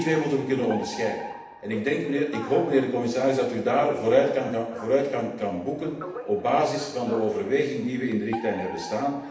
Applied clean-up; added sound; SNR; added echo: none; Alarm; 14 dB; reverberation time 0.8 s.